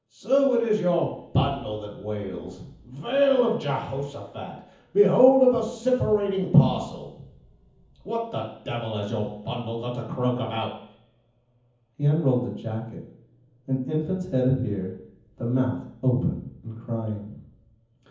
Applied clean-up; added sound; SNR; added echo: none; none; none; reverberation time 0.7 s.